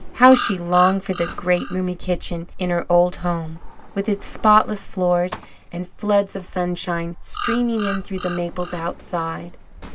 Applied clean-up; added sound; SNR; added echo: none; Sliding door + Bird vocalization, bird call, bird song; 10 dB; none.